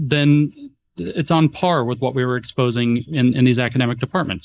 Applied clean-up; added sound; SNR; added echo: neural mask model Resemble Enhance denoiser.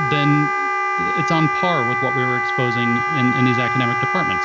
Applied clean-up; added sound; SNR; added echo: none; Wind instrument, woodwind instrument; -2 dB; none.